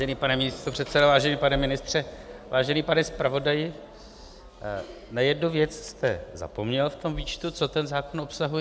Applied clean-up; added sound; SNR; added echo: none; none; none; none.